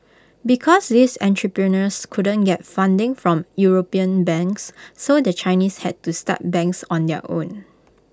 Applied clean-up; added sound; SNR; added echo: none; none; none; none.